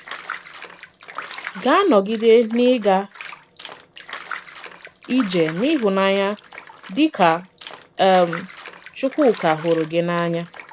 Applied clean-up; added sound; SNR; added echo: none; Bathtub (filling or washing); 16 dB; none.